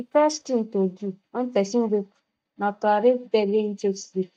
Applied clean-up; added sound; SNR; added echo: neural mask model DeepFilterNet 3.